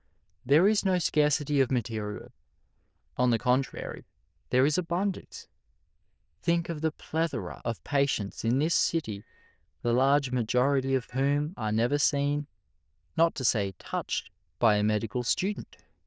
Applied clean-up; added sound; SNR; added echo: neural diffusion model UNIVERSE++.